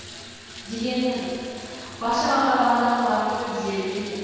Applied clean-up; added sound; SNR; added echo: none; Bathtub (filling or washing) / Water tap, faucet; 15 dB; reverberation time 2.1 s.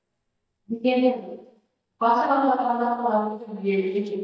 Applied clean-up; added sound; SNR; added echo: neural mask model DeepFilterNet 3.